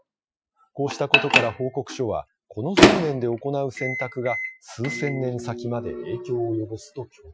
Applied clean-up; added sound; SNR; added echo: classical method Wiener filter.